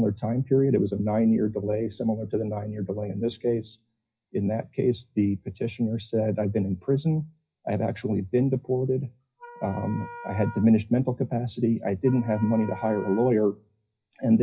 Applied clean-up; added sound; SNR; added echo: classical method WPE with log-MMSE.